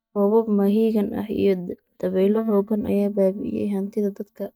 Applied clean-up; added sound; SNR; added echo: neural mask model DeepFilterNet 3.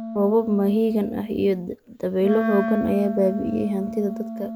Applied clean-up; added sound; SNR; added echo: none; Wind instrument, woodwind instrument; 8 dB; none.